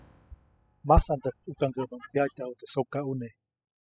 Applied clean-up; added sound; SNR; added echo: classical method spectral subtraction.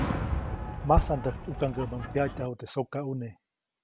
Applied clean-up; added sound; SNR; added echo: none; Fireworks; 2 dB; none.